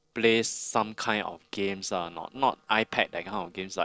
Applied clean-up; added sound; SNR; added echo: neural separator model SepFormer DNS4.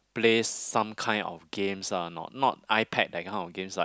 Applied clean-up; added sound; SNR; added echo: none; none; none; none.